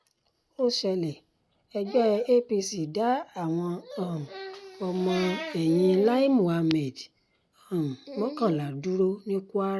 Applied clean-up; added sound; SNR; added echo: none; none; none; none.